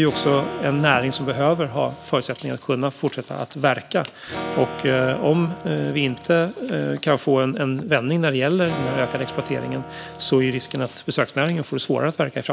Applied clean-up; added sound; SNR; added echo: none; Acoustic guitar / Strum; 13 dB; none.